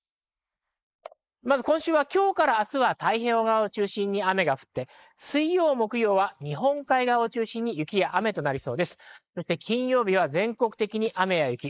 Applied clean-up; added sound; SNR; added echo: neural mask model Resemble Enhance denoiser.